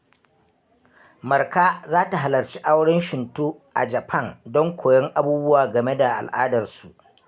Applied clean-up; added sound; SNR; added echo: none; none; none; none.